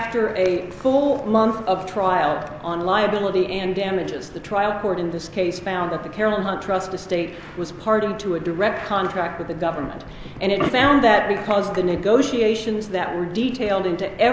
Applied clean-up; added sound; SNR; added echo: none; none; none; none.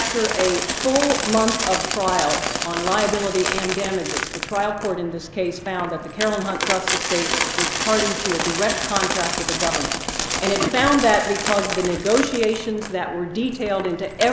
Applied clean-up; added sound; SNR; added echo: none; Coin (dropping); 3 dB; none.